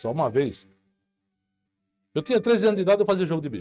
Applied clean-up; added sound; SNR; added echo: neural mask model RNNoise.